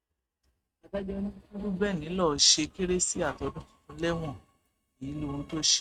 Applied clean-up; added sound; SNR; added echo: neural mask model RNNoise.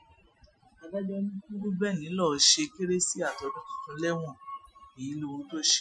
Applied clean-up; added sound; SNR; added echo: classical method Wiener filter.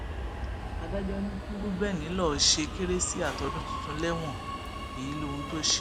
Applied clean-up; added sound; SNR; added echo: none; Subway, metro, underground; 4 dB; none.